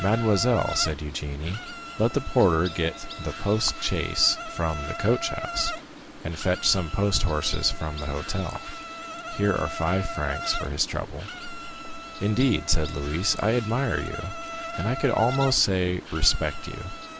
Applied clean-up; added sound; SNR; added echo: none; Insect; 11 dB; none.